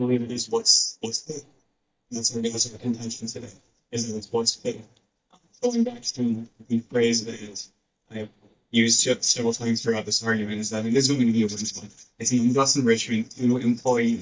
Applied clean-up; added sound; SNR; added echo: neural mask model DeepFilterNet 3.